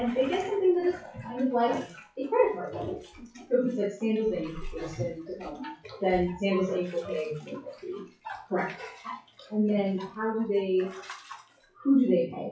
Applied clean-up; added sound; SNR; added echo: classical method WPE with log-MMSE.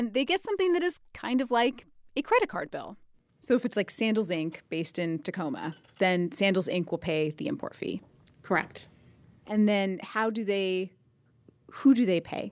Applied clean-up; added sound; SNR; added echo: none; none; none; none.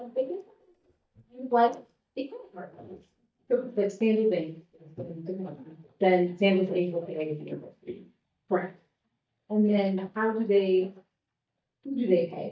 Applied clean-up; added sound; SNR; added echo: neural mask model DeepFilterNet 3.